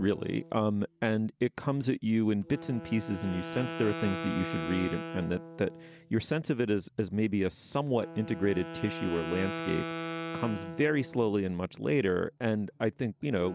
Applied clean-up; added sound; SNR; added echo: none; Wind instrument, woodwind instrument; 11 dB; none.